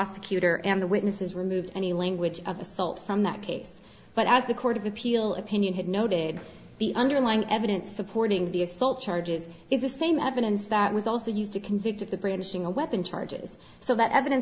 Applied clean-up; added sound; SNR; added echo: none; none; none; none.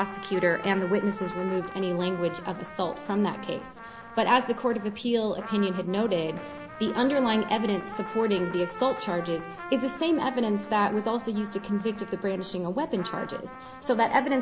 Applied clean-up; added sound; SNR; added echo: none; Trumpet; 13 dB; none.